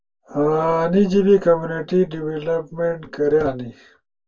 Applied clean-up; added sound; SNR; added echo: none; none; none; reverberation time 0.1 s.